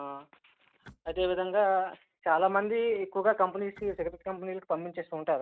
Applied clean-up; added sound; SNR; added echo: neural mask model RNNoise.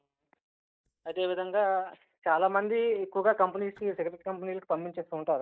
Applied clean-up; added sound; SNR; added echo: neural mask model DeepFilterNet 3.